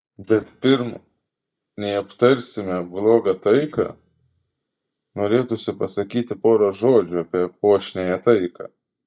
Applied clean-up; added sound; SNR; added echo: neural mask model DeepFilterNet 3.